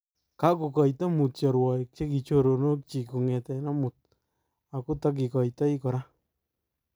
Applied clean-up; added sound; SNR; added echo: none; none; none; none.